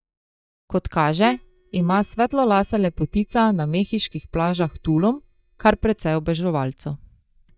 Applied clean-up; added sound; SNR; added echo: neural mask model DeepFilterNet 3.